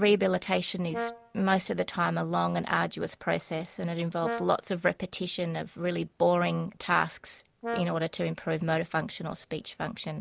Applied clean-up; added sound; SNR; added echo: none; Brass instrument; 11 dB; none.